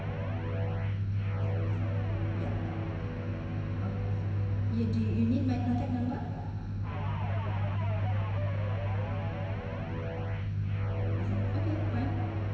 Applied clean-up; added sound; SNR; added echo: none; Guitar; 11 dB; reverberation time 2.5 s.